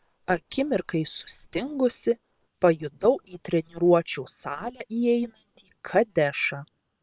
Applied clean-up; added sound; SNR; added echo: neural separator model SepFormer WHAM!.